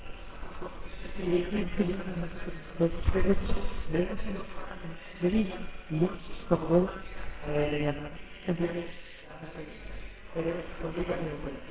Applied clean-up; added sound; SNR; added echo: neural separator model SepFormer WHAMR!.